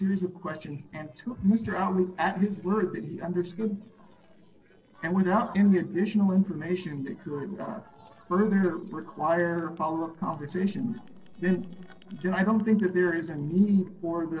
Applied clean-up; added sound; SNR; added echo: neural separator model SepFormer DNS4.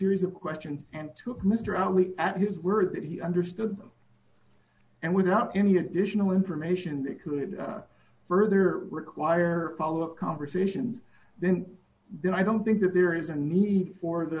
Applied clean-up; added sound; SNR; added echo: none; none; none; none.